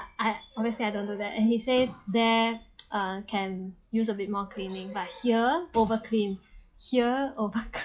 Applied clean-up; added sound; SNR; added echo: classical method log-MMSE.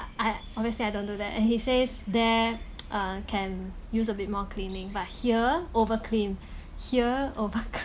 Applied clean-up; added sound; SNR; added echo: none; none; none; none.